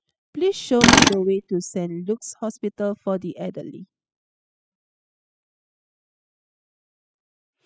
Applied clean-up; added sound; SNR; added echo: classical method spectral subtraction.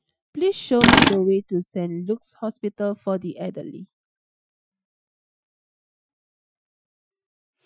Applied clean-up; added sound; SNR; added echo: classical method Wiener filter.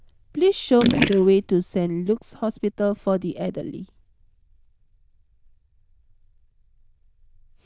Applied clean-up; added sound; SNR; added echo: neural diffusion model UNIVERSE++.